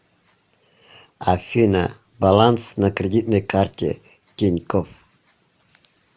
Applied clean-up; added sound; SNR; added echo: none; none; none; none.